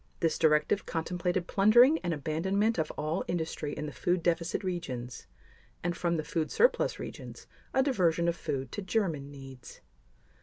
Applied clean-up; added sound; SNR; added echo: none; none; none; none.